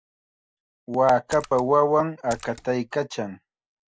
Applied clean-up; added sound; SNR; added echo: none; Splash, splatter; 20 dB; none.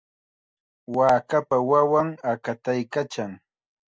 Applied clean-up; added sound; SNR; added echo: none; none; none; none.